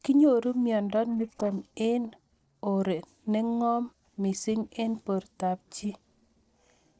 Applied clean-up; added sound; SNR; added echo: neural separator model SepFormer DNS4.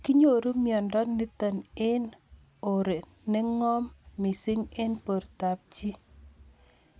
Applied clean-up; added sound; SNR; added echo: none; none; none; none.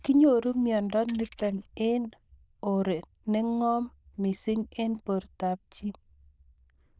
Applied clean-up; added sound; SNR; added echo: neural diffusion model UNIVERSE++.